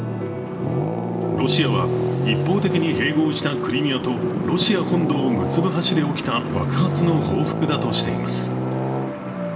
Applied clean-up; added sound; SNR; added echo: none; Traffic noise, roadway noise; 1 dB; reverberation time 2.9 s.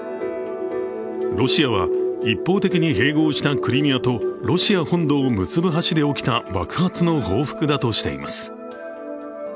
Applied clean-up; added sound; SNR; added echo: none; none; none; none.